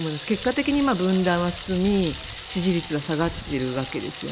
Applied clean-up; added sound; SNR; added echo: none; Thunder; 9 dB; none.